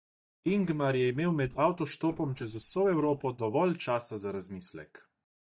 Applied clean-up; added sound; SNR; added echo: neural mask model DeepFilterNet 3.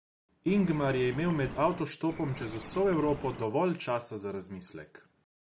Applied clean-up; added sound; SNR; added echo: none; Bird; 12 dB; none.